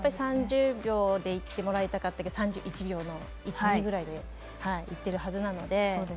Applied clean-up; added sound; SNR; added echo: none; none; none; none.